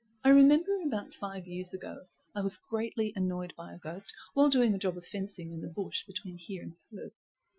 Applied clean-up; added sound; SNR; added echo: classical method Wiener filter.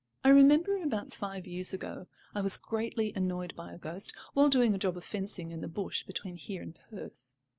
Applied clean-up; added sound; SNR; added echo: none; none; none; none.